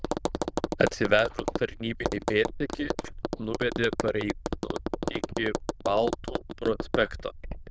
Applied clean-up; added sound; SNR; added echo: neural diffusion model UNIVERSE++.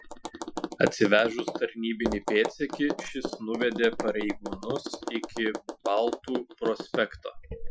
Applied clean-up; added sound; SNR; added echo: classical method Wiener filter.